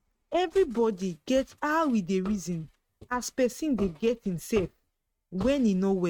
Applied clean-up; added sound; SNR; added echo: neural mask model RNNoise.